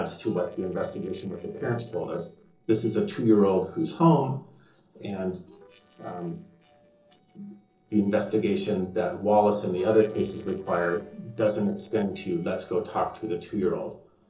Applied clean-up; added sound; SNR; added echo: neural separator model SepFormer DNS4.